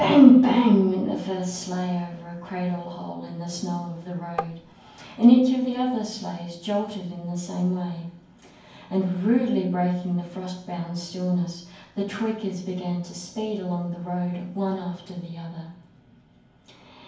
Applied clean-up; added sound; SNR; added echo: none; Tap; 7 dB; reverberation time 0.9 s.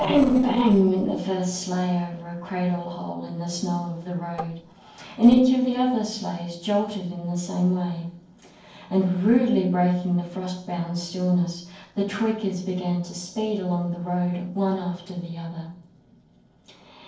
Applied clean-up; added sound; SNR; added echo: neural separator model SepFormer DNS4.